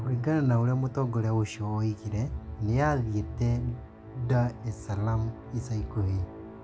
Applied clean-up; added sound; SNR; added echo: none; Musical instrument; 16 dB; none.